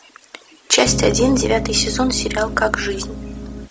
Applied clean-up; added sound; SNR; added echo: none; Piano; 5 dB; none.